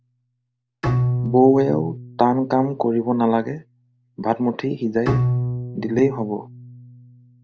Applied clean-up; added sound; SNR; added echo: none; Bowed string instrument; 6 dB; none.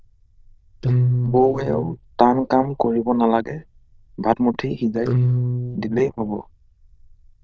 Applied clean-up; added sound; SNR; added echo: neural diffusion model UNIVERSE++.